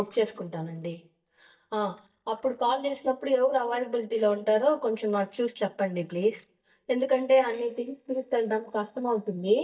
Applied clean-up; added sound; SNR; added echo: neural mask model DeepFilterNet 3.